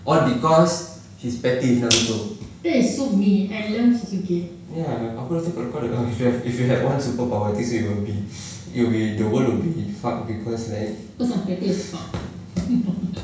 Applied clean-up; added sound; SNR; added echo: none; none; none; reverberation time 0.7 s.